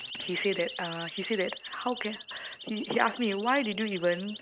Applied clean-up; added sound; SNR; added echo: neural mask model RNNoise.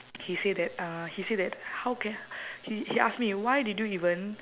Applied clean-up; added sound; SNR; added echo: none; none; none; none.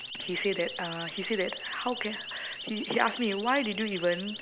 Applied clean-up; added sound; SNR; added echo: none; Siren; 9 dB; none.